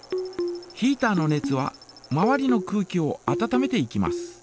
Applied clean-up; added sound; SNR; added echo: none; none; none; none.